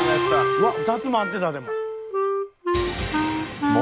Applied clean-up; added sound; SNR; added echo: none; Wind instrument, woodwind instrument; -2 dB; none.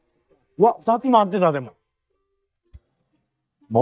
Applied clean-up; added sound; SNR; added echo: neural mask model DeepFilterNet 3.